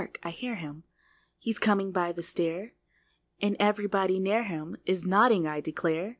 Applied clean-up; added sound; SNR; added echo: none; none; none; none.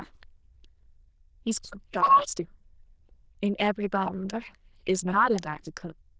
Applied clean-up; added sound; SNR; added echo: neural diffusion model UNIVERSE++.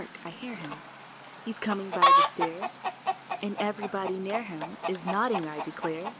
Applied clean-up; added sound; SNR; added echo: none; Chicken, rooster; -4 dB; none.